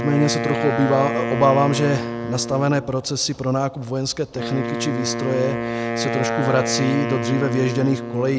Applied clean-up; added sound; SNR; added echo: none; Wind instrument, woodwind instrument; 4 dB; none.